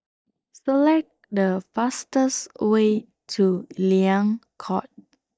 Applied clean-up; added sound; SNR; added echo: neural mask model DeepFilterNet 3.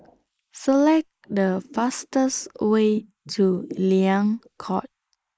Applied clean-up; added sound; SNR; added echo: neural mask model Resemble Enhance denoiser.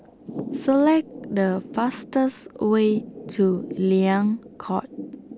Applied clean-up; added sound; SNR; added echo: none; Thunder / Rain; 14 dB; none.